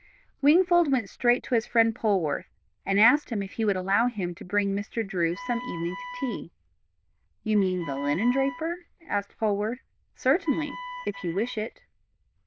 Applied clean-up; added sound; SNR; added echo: neural diffusion model UNIVERSE++.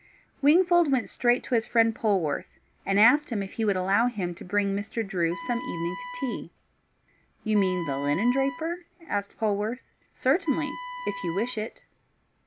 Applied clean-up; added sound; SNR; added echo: none; Wind instrument, woodwind instrument; 12 dB; none.